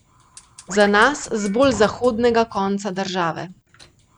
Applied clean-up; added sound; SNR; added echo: none; Fire + Scratching (performance technique); 19 dB; none.